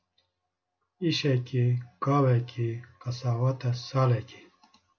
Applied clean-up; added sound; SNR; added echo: none; none; none; none.